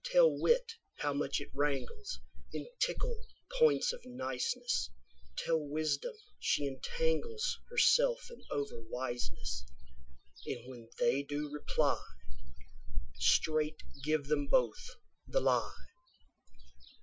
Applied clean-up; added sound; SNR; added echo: classical method Wiener filter.